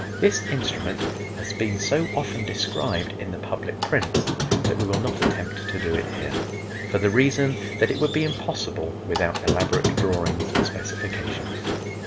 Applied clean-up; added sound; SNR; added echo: none; Squeak; 1 dB; none.